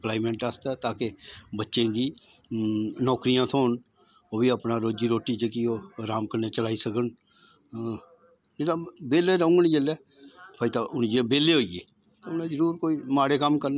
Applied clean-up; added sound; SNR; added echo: none; none; none; none.